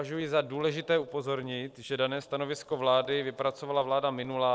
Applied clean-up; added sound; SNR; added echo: neural separator model SepFormer DNS4.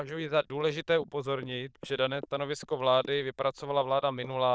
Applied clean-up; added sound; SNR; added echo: neural diffusion model UNIVERSE++.